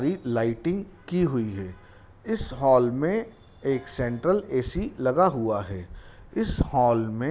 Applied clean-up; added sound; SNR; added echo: none; none; none; none.